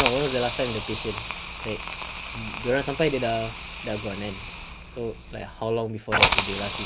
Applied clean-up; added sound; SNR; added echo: none; Hiss; 1 dB; none.